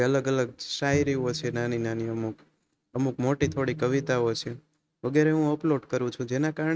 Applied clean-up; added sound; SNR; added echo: neural mask model RNNoise.